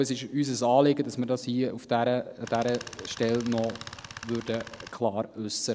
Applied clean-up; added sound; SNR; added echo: none; Tools; 14 dB; none.